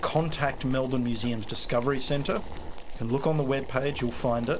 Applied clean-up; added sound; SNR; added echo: none; Zipper (clothing) + Boiling; 6 dB; none.